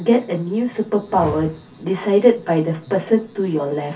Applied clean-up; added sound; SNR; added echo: none; Whoosh, swoosh, swish; 18 dB; reverberation time 0.3 s.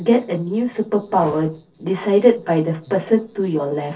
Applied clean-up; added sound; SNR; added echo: neural separator model SepFormer DNS4.